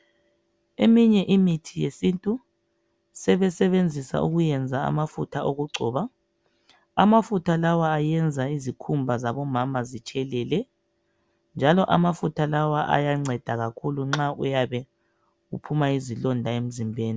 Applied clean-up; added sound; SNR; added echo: none; none; none; none.